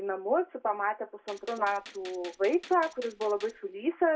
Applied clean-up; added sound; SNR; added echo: none; Gunshot, gunfire; 20 dB; reverberation time 0.2 s.